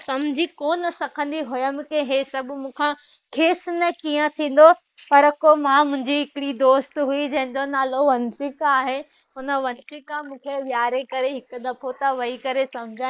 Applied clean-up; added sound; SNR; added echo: neural mask model Resemble Enhance denoiser.